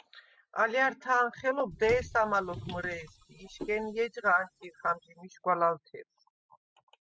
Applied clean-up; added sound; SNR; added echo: classical method spectral subtraction.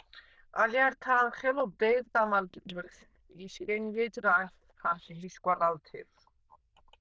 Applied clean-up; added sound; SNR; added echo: neural diffusion model UNIVERSE++.